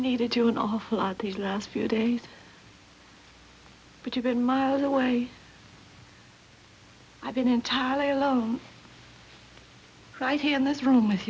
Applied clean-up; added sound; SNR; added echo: none; none; none; none.